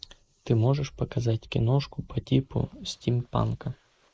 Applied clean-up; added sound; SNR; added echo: neural mask model Resemble Enhance denoiser.